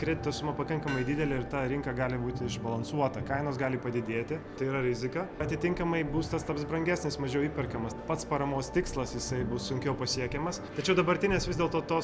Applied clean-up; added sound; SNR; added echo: none; Hammer; 17 dB; none.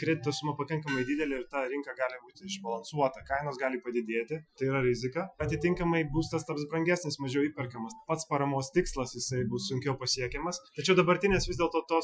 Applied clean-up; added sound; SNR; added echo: classical method Wiener filter.